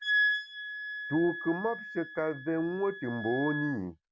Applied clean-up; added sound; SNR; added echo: none; Wind instrument, woodwind instrument; 3 dB; none.